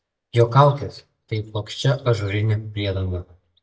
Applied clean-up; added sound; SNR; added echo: neural mask model DeepFilterNet 3.